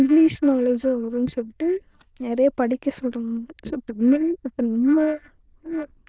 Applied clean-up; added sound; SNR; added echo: neural diffusion model UNIVERSE++.